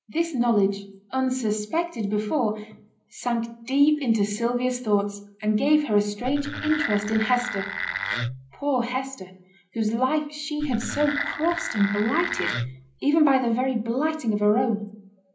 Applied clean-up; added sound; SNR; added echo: none; Wood; 6 dB; reverberation time 0.5 s.